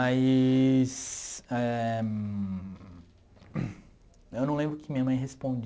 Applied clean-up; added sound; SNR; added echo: none; none; none; none.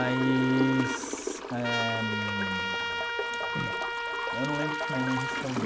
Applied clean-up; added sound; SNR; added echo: none; Trumpet + Toilet flush / Gurgling; 0 dB; none.